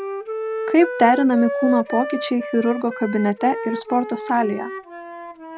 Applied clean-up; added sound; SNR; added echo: none; Wind instrument, woodwind instrument; 8 dB; none.